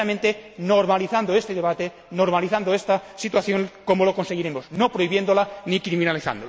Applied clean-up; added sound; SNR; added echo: none; none; none; none.